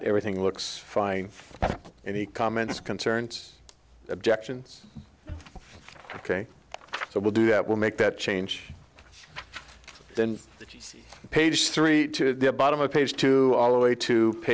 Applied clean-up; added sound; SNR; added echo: none; none; none; none.